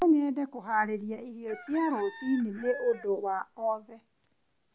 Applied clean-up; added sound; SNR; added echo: none; Chicken, rooster; 18 dB; none.